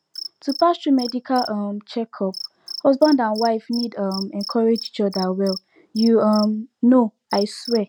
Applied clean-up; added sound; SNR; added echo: none; Cricket; 16 dB; none.